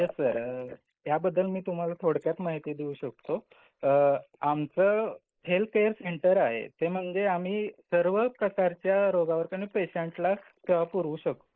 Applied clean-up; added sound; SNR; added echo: neural mask model Resemble Enhance denoiser.